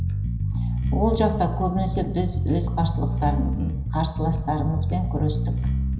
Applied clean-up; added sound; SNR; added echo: none; Bass guitar; -2 dB; reverberation time 0.9 s.